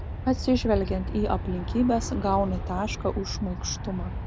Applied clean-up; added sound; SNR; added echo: none; Aircraft; 4 dB; none.